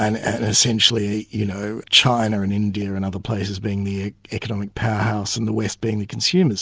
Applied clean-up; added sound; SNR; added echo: none; none; none; none.